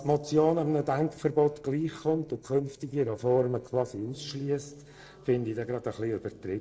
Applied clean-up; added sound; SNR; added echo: neural separator model SepFormer DNS4.